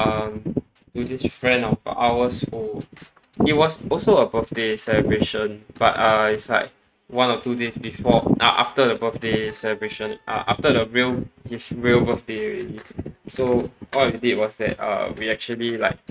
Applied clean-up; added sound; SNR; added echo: neural mask model RNNoise.